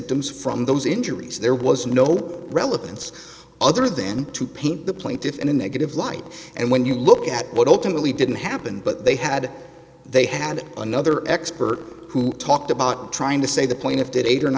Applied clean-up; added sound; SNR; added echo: none; none; none; none.